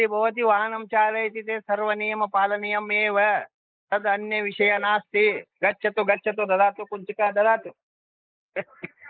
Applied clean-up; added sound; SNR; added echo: neural mask model Resemble Enhance denoiser.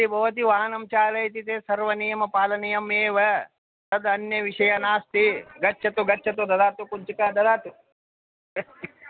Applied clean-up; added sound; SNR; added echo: none; none; none; none.